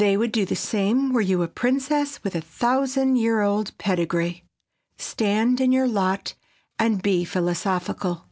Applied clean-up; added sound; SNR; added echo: none; none; none; none.